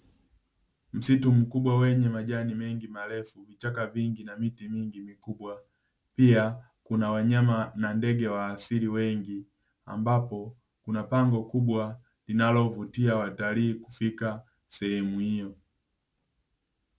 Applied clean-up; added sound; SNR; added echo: none; none; none; none.